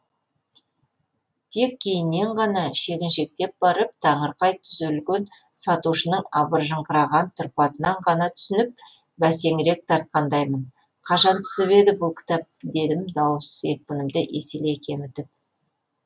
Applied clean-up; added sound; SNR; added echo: none; none; none; none.